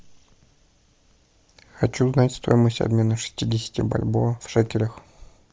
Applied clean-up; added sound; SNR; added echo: none; none; none; none.